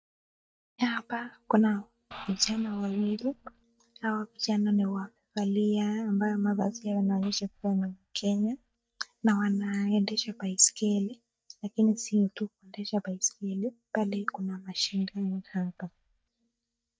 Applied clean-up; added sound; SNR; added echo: neural mask model DeepFilterNet 3.